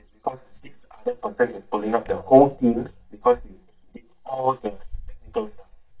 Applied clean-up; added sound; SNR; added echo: neural mask model DeepFilterNet 3.